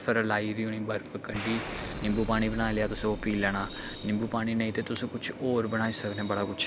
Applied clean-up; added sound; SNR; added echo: none; Explosion; 10 dB; none.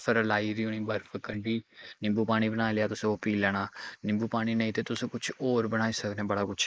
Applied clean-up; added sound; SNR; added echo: neural mask model Resemble Enhance denoiser.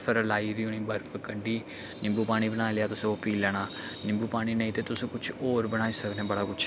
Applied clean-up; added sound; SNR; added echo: none; none; none; none.